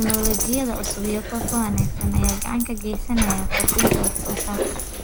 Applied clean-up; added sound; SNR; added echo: none; Dog; -3 dB; none.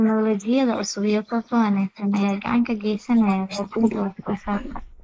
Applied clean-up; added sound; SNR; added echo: neural mask model Resemble Enhance denoiser.